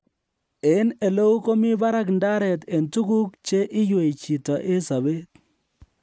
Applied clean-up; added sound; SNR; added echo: none; none; none; none.